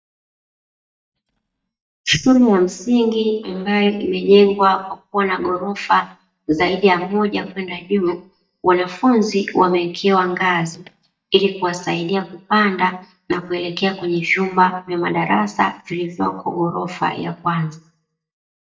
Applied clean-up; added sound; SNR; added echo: neural mask model DeepFilterNet 3.